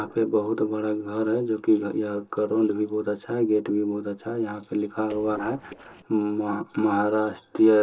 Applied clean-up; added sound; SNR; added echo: neural separator model SepFormer DNS4.